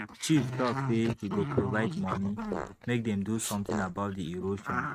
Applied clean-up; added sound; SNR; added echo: neural mask model RNNoise.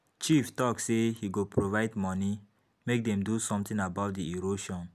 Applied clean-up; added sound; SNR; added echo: none; none; none; none.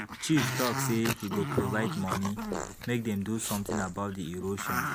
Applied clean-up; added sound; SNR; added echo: none; Growling + Fart; 3 dB; none.